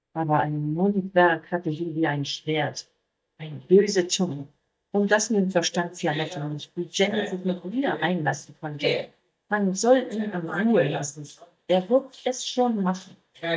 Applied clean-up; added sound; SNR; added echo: neural mask model DeepFilterNet 3.